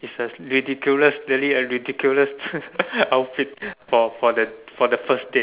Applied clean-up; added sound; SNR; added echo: none; none; none; none.